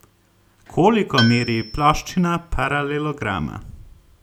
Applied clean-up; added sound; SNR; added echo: none; Tools; 11 dB; none.